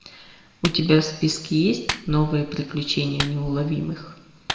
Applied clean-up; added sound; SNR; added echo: none; Clapping; 11 dB; reverberation time 0.9 s.